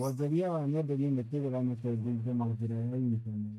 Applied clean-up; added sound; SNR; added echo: neural mask model DeepFilterNet 3.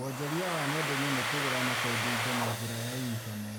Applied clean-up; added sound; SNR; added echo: none; Domestic sounds, home sounds; -1 dB; none.